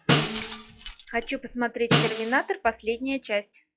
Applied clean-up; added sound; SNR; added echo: classical method log-MMSE.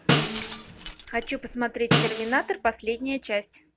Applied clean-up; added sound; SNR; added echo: none; Glass + Snare drum; -1 dB; none.